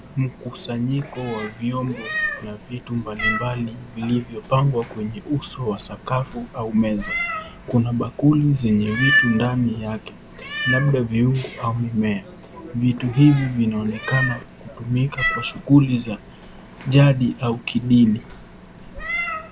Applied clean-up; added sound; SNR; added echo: none; Meow; 9 dB; none.